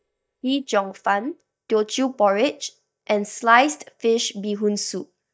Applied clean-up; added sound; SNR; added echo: neural mask model DeepFilterNet 3.